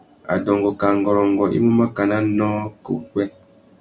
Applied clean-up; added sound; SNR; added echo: none; none; none; none.